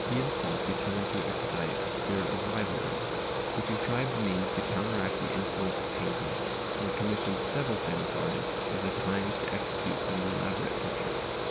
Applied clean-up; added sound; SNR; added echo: none; Mechanical fan; -3 dB; none.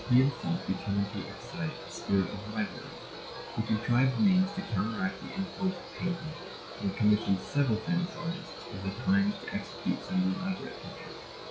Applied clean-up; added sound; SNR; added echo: classical method log-MMSE.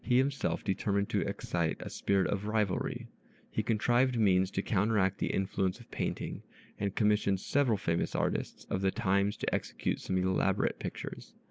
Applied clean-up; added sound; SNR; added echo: none; none; none; none.